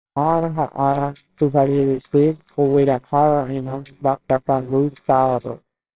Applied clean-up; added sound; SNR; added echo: neural separator model SepFormer WHAMR!.